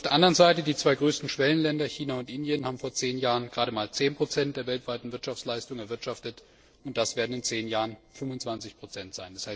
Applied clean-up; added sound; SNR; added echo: neural separator model SepFormer DNS4.